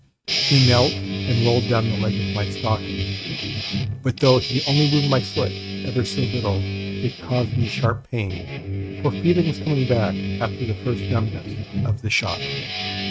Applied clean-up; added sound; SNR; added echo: neural mask model RNNoise.